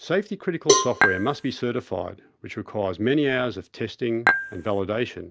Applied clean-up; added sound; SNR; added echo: none; Cowbell + Dishes, pots, and pans / Chink, clink; -2 dB; none.